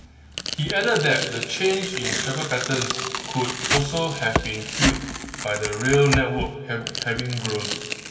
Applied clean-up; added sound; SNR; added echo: none; Tearing; 4 dB; reverberation time 1.9 s.